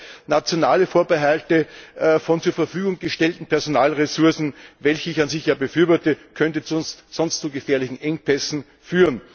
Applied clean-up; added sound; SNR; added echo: none; none; none; none.